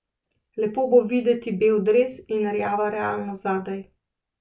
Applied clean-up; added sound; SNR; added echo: none; none; none; none.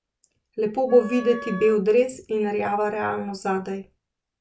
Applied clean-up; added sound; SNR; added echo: none; Wind instrument, woodwind instrument; 15 dB; none.